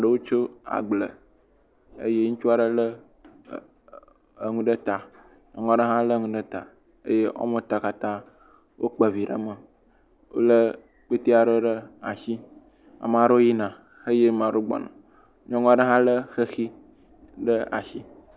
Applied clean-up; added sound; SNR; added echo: none; none; none; none.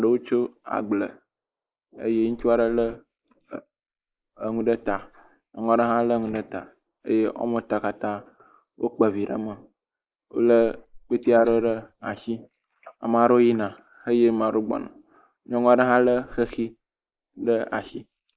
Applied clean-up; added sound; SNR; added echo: neural mask model Resemble Enhance denoiser.